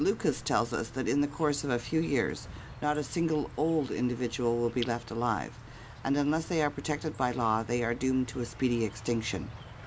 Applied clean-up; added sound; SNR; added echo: none; Insect; 15 dB; none.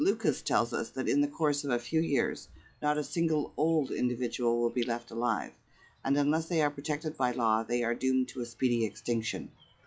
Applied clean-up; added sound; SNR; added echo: classical method log-MMSE.